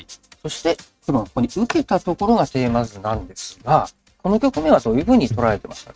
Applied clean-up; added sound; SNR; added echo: neural mask model RNNoise.